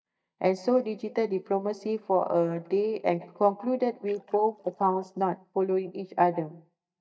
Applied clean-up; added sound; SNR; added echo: neural mask model DeepFilterNet 3.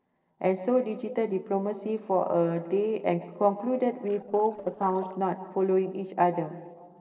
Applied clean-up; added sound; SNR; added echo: neural separator model SepFormer DNS4.